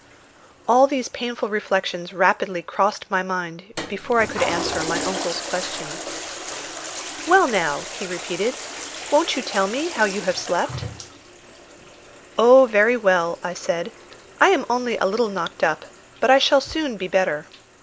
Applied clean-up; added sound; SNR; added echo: none; Toilet flush; 12 dB; none.